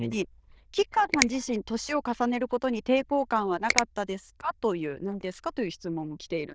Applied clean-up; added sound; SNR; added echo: neural diffusion model UNIVERSE++.